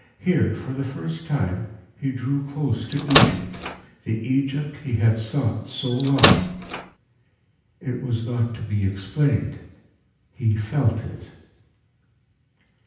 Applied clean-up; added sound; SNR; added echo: none; Microwave oven; -3 dB; reverberation time 0.9 s.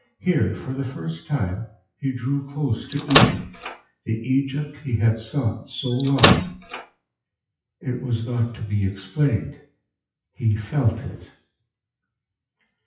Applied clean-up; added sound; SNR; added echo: classical method WPE with log-MMSE.